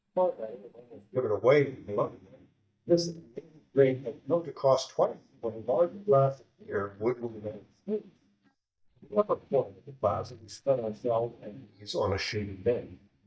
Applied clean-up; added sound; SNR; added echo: neural mask model DeepFilterNet 3.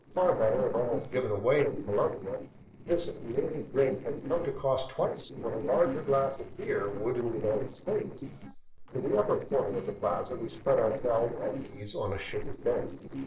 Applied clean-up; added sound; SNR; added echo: neural separator model SepFormer DNS4.